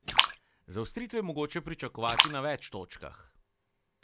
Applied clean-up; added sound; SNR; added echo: none; Splash, splatter; -3 dB; none.